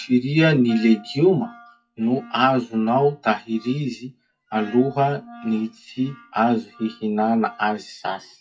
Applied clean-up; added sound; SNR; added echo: classical method WPE with log-MMSE.